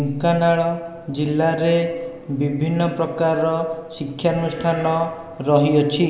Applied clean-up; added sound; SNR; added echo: none; none; none; none.